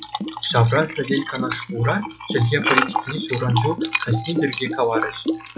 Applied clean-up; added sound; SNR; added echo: classical method log-MMSE.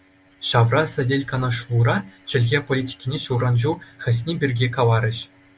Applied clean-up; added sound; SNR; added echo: none; none; none; none.